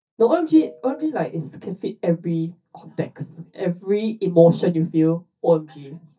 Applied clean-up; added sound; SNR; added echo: neural mask model DeepFilterNet 3.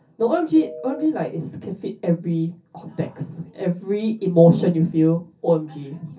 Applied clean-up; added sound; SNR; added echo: none; Telephone; 15 dB; reverberation time 0.3 s.